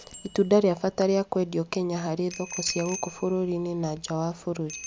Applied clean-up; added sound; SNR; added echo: none; Bicycle bell; 16 dB; none.